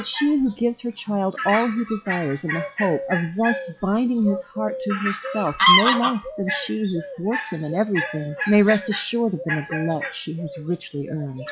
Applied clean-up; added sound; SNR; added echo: classical method log-MMSE.